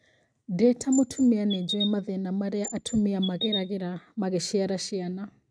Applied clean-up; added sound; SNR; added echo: neural mask model RNNoise.